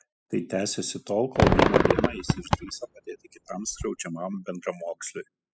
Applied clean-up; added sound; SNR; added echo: classical method spectral subtraction.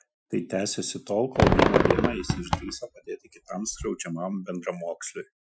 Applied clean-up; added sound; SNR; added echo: classical method Wiener filter.